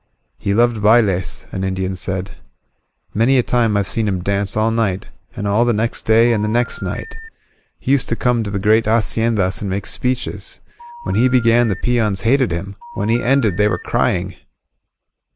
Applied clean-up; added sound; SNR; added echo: none; Telephone; 18 dB; none.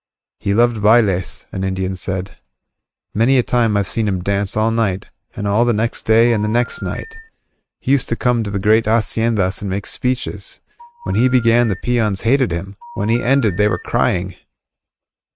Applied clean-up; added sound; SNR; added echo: neural mask model RNNoise.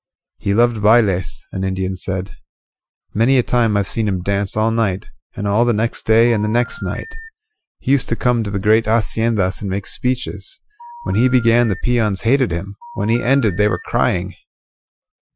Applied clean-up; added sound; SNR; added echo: classical method Wiener filter.